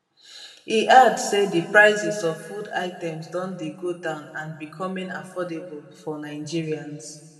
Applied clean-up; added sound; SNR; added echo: none; none; none; reverberation time 1.4 s.